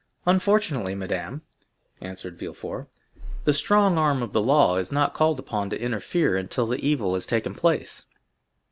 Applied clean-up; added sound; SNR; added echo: none; none; none; none.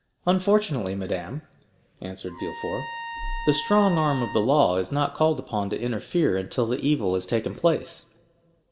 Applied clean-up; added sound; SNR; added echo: none; Trumpet; 12 dB; reverberation time 0.9 s.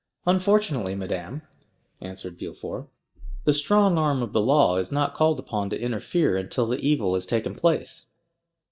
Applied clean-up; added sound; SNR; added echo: neural mask model DeepFilterNet 3.